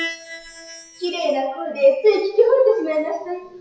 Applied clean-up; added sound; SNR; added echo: classical method WPE with log-MMSE.